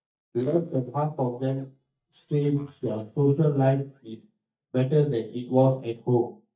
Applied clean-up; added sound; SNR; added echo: neural mask model DeepFilterNet 3.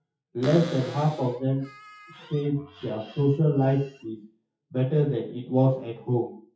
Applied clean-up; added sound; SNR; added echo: classical method WPE with log-MMSE.